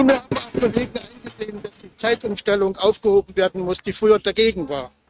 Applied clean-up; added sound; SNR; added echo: neural mask model RNNoise.